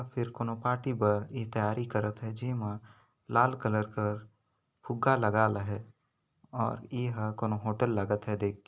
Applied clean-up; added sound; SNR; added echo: none; none; none; none.